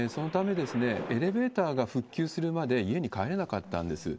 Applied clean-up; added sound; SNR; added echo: none; Thunder; 16 dB; none.